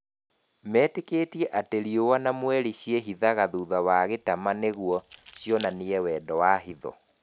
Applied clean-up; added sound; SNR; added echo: none; Keys jangling; 18 dB; none.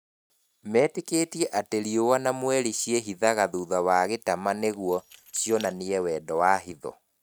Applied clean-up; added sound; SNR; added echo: neural mask model RNNoise.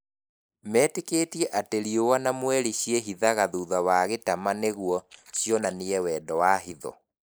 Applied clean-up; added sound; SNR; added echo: neural mask model Resemble Enhance denoiser.